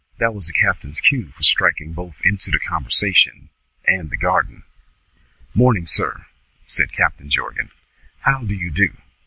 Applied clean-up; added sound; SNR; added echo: none; none; none; none.